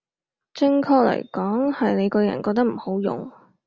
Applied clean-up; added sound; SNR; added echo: none; none; none; none.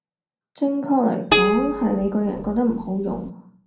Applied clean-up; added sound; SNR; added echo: none; Plucked string instrument; 2 dB; reverberation time 0.6 s.